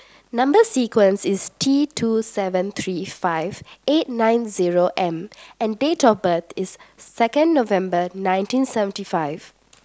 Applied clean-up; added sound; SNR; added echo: none; none; none; none.